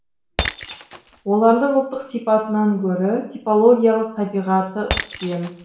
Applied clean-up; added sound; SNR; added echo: none; Shatter; 11 dB; reverberation time 0.6 s.